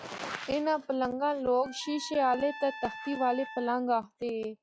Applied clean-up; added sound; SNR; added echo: classical method log-MMSE.